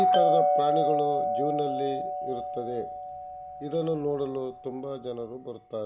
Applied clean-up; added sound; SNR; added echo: none; Doorbell; -3 dB; none.